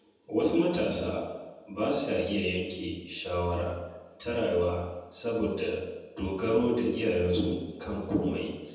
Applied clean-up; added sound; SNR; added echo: none; none; none; reverberation time 1.1 s.